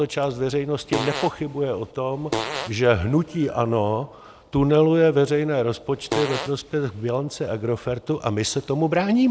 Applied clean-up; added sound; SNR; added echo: none; Fart; 9 dB; none.